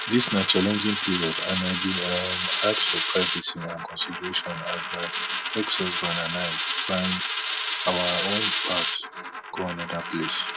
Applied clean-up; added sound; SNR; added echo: none; Coin (dropping); 2 dB; none.